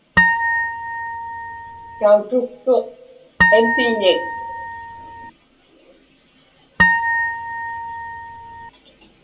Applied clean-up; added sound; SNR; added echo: none; Harp; -3 dB; reverberation time 0.2 s.